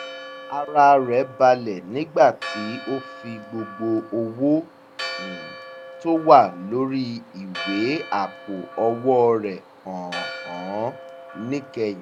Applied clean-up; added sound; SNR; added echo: none; Church bell; 15 dB; none.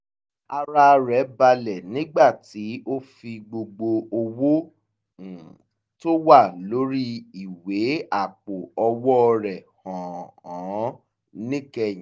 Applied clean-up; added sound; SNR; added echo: none; none; none; none.